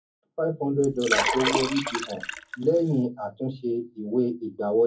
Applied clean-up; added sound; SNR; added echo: none; Liquid; 3 dB; reverberation time 0.3 s.